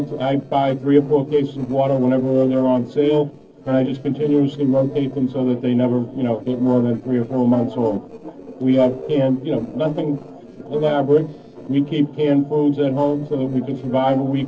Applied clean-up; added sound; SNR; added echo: neural separator model SepFormer DNS4.